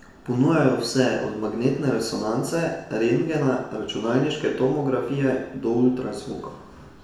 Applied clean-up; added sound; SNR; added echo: none; none; none; reverberation time 0.7 s.